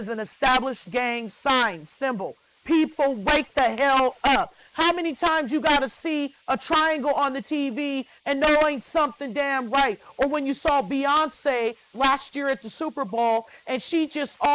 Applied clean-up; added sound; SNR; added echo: neural mask model Resemble Enhance denoiser.